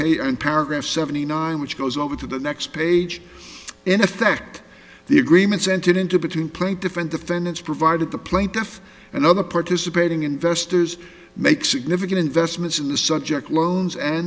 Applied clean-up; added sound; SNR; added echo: none; none; none; none.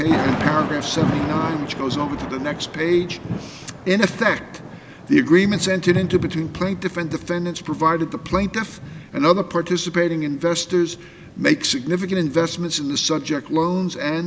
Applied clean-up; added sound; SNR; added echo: none; Thunder / Rain; 9 dB; none.